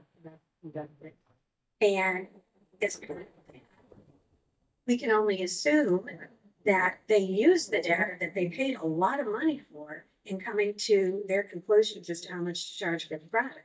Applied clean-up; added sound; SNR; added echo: neural mask model DeepFilterNet 3.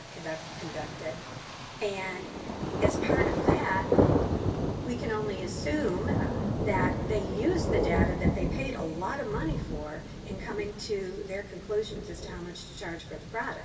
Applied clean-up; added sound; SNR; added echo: none; Thunder; -3 dB; reverberation time 2.3 s.